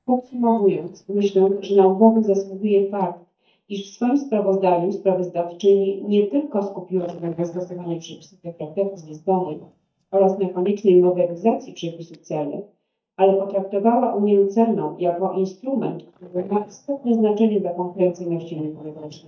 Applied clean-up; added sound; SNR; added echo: neural mask model DeepFilterNet 3.